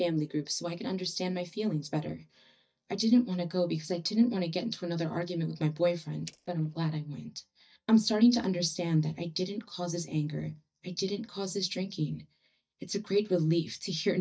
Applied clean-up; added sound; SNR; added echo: neural mask model DeepFilterNet 3.